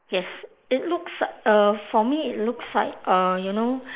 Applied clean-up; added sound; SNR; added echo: neural mask model Resemble Enhance denoiser.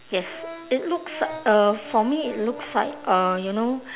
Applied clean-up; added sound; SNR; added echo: none; Brass instrument; 17 dB; none.